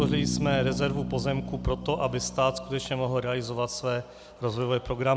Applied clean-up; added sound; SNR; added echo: none; Bass guitar; 7 dB; none.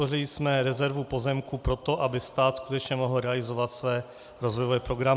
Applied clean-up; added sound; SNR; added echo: none; none; none; none.